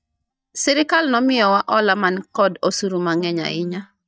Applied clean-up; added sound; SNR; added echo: neural mask model DeepFilterNet 3.